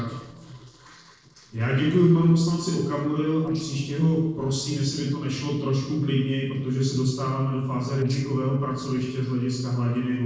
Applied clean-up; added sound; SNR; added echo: neural separator model SepFormer DNS4.